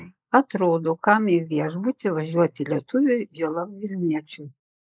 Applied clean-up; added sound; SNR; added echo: neural mask model Resemble Enhance denoiser.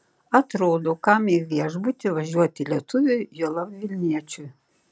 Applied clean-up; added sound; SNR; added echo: none; none; none; none.